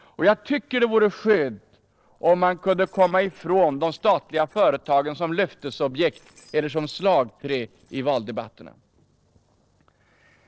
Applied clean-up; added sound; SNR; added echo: neural separator model SepFormer DNS4.